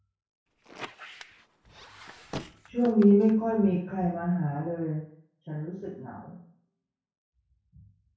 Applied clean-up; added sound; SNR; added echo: none; Squeak; 15 dB; reverberation time 0.6 s.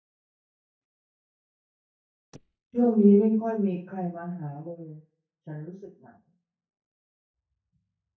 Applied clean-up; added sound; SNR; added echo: neural mask model DeepFilterNet 3.